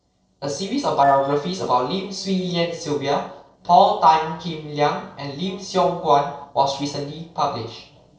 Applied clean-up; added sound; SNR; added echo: neural separator model SepFormer DNS4.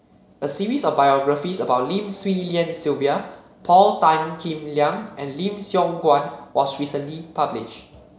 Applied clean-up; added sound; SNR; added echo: none; none; none; none.